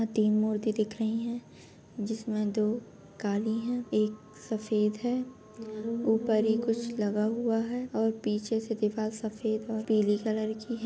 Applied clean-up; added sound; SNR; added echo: none; none; none; none.